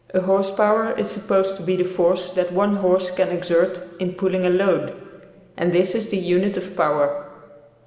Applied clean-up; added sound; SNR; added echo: none; none; none; reverberation time 1.7 s.